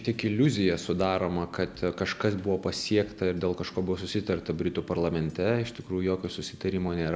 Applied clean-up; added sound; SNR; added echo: none; none; none; none.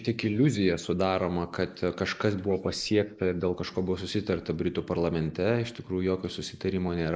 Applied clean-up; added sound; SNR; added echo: neural mask model Resemble Enhance denoiser.